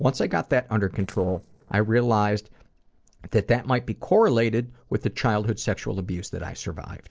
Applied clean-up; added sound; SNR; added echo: neural separator model SepFormer DNS4.